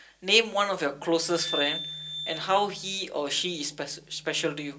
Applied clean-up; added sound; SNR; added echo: none; Glass; 8 dB; reverberation time 0.2 s.